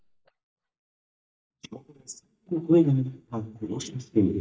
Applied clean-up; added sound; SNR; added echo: neural mask model DeepFilterNet 3.